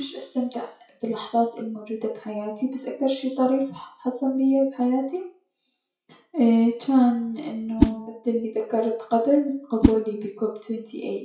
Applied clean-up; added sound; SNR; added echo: classical method WPE with log-MMSE.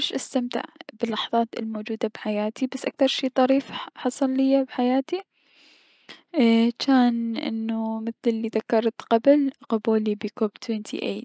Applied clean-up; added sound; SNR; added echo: none; none; none; none.